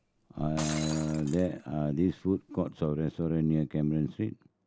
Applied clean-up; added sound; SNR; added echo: none; Shatter; 16 dB; none.